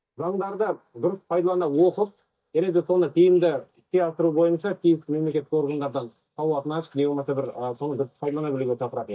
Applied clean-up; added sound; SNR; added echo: neural mask model DeepFilterNet 3.